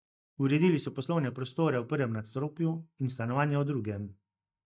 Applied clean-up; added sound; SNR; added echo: neural mask model DeepFilterNet 3.